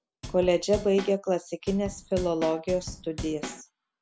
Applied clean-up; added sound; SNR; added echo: none; Drum / Drum kit; 11 dB; none.